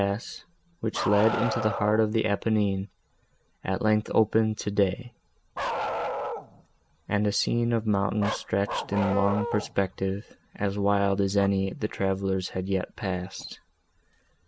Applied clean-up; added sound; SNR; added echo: none; Bark; 9 dB; none.